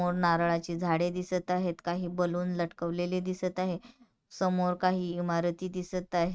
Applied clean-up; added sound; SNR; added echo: neural mask model RNNoise.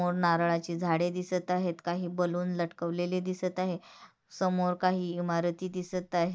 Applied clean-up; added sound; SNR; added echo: neural mask model DeepFilterNet 3.